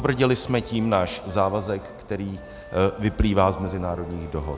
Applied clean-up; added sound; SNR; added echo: none; Wind instrument, woodwind instrument; 20 dB; none.